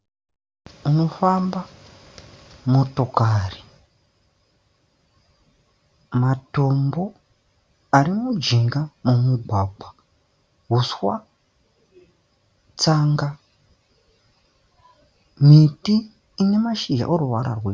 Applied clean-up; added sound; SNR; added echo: none; none; none; none.